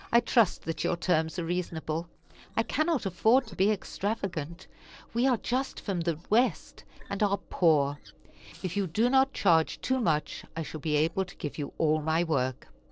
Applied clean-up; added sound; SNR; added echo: neural separator model SepFormer DNS4.